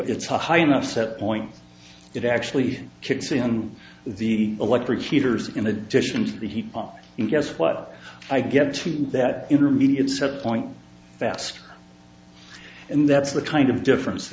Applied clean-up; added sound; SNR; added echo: none; none; none; none.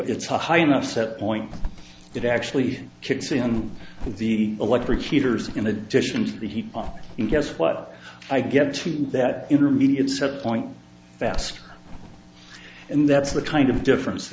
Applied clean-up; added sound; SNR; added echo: none; Bird; 11 dB; none.